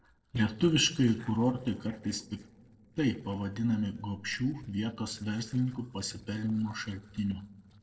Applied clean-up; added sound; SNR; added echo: neural separator model SepFormer DNS4.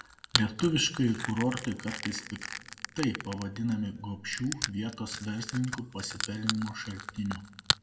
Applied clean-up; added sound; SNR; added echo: none; Crushing; 5 dB; reverberation time 1.2 s.